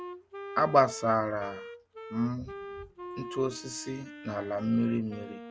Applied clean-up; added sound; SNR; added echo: none; Wind instrument, woodwind instrument; 13 dB; none.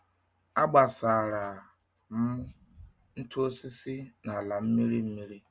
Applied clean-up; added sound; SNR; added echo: none; none; none; none.